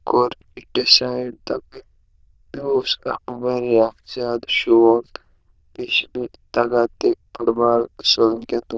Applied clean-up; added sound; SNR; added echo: neural diffusion model UNIVERSE++.